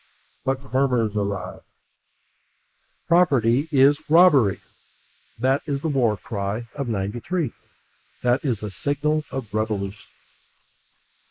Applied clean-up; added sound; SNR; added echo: neural mask model Resemble Enhance denoiser.